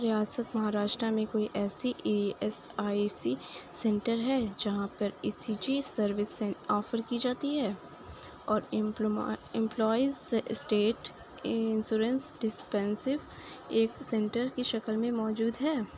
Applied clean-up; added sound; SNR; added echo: none; none; none; none.